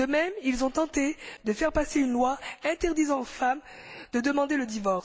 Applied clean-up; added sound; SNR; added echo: none; none; none; none.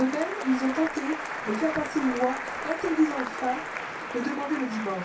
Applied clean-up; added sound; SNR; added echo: none; Applause; 6 dB; reverberation time 0.3 s.